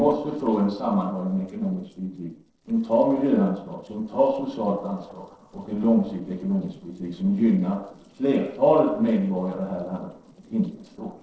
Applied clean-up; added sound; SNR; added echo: neural separator model SepFormer DNS4.